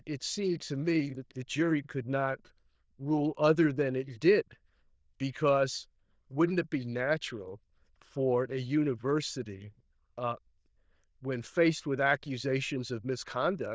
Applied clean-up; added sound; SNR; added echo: neural diffusion model UNIVERSE++.